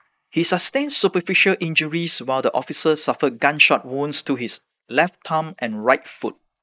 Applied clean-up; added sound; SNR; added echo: neural mask model Resemble Enhance denoiser.